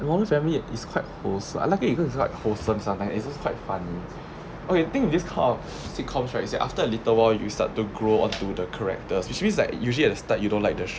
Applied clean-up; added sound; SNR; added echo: none; none; none; none.